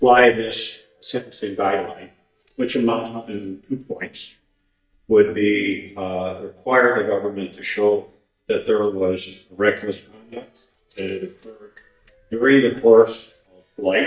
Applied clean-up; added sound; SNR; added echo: neural mask model DeepFilterNet 3.